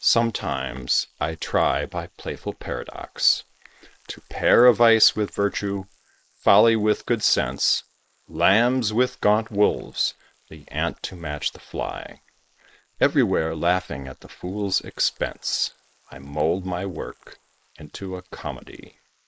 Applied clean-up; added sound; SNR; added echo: neural mask model Resemble Enhance denoiser.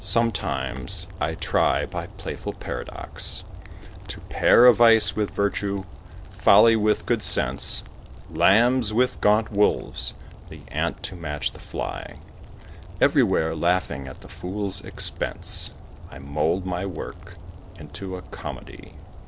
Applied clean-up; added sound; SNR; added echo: none; Rain; 15 dB; none.